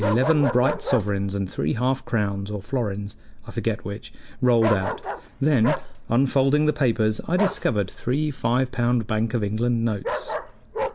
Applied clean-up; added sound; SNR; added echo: none; Bark; 10 dB; none.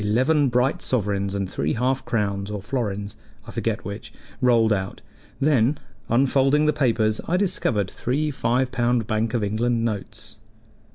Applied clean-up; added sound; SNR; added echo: none; none; none; none.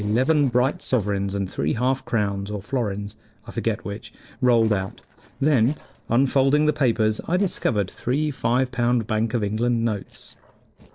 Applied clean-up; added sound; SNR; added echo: neural separator model SepFormer DNS4.